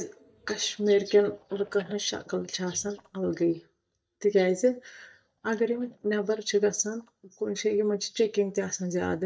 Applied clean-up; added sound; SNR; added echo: neural mask model DeepFilterNet 3.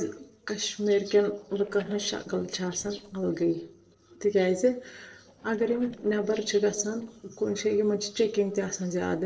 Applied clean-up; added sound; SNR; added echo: neural separator model SepFormer DNS4.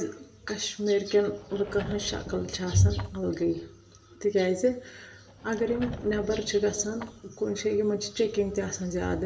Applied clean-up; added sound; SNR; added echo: none; Sliding door / Wood; 14 dB; reverberation time 0.9 s.